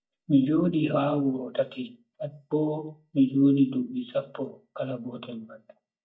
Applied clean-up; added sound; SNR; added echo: neural mask model DeepFilterNet 3.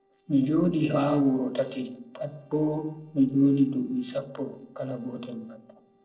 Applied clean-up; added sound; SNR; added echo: neural separator model SepFormer DNS4.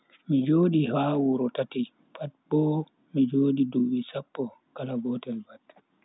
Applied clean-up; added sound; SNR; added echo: none; none; none; none.